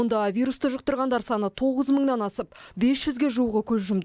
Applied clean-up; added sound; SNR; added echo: none; none; none; none.